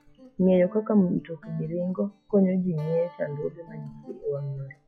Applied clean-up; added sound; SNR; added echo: classical method log-MMSE.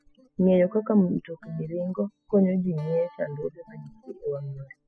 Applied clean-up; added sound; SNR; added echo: classical method spectral subtraction.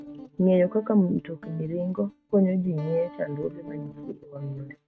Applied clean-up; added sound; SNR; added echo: neural mask model RNNoise.